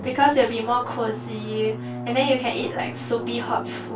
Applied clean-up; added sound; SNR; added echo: none; Drum; 9 dB; reverberation time 0.2 s.